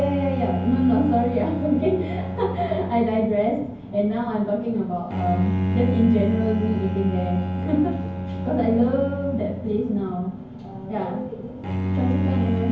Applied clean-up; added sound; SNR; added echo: none; Bowed string instrument; 4 dB; reverberation time 0.9 s.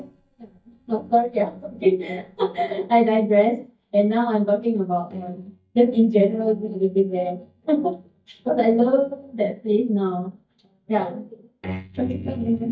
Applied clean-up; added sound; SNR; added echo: neural mask model DeepFilterNet 3.